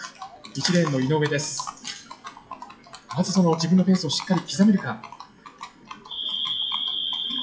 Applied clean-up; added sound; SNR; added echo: classical method WPE with log-MMSE.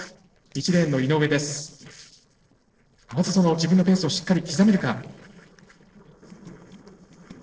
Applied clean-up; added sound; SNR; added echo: neural separator model SepFormer DNS4.